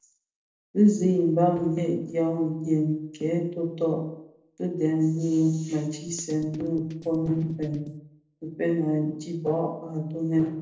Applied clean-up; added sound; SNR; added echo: neural separator model SepFormer DNS4.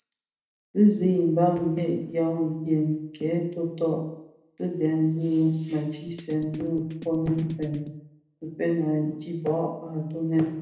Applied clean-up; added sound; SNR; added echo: none; Drum kit; 16 dB; reverberation time 0.7 s.